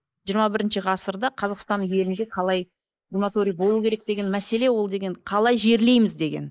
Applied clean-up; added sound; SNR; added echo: neural mask model Resemble Enhance denoiser.